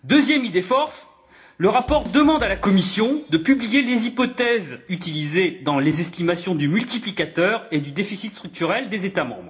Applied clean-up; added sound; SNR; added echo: none; Drum kit; 14 dB; reverberation time 0.4 s.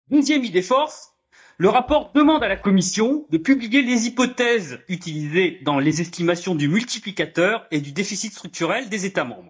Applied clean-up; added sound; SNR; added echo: neural mask model DeepFilterNet 3.